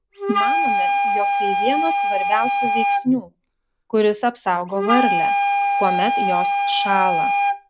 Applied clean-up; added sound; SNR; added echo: none; Wind instrument, woodwind instrument; -3 dB; none.